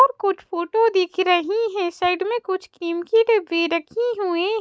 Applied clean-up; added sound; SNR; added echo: none; none; none; none.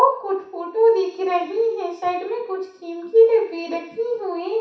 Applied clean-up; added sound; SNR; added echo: none; none; none; reverberation time 0.6 s.